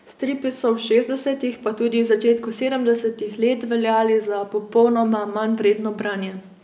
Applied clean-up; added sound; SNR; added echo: none; none; none; none.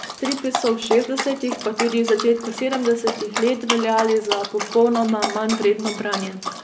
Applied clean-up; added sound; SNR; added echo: none; Dog; 8 dB; none.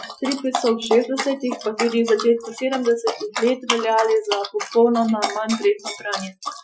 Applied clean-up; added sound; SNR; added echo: classical method Wiener filter.